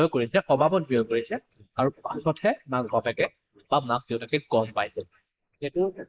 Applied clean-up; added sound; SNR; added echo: neural mask model Resemble Enhance denoiser.